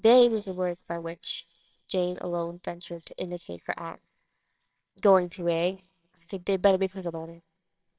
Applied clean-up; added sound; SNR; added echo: neural separator model SepFormer WHAMR!.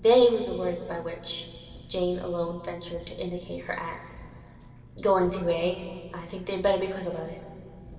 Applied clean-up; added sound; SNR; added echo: none; Engine; 19 dB; reverberation time 2.4 s.